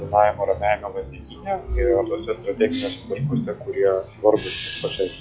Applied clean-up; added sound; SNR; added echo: classical method log-MMSE.